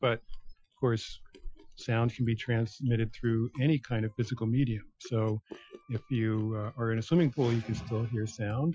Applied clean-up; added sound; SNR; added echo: classical method Wiener filter.